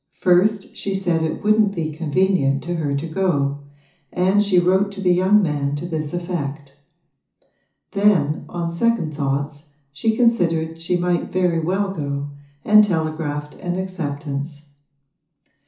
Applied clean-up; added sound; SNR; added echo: none; none; none; reverberation time 0.9 s.